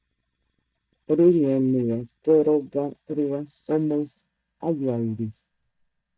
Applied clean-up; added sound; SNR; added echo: neural mask model DeepFilterNet 3.